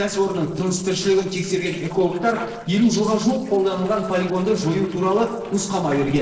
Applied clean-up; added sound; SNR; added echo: neural separator model SepFormer DNS4.